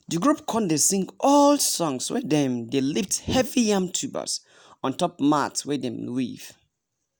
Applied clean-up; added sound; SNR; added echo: none; none; none; none.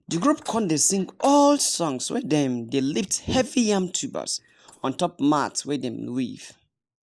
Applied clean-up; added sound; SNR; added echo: neural mask model Resemble Enhance denoiser.